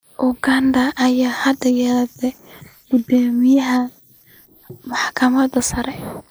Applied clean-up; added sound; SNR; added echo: neural mask model Resemble Enhance denoiser.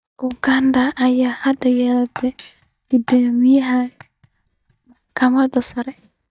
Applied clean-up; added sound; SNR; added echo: neural mask model DeepFilterNet 3.